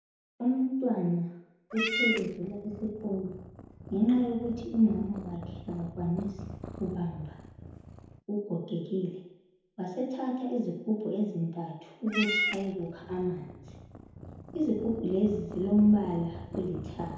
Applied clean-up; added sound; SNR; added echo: none; Meow / Purr; 9 dB; reverberation time 0.9 s.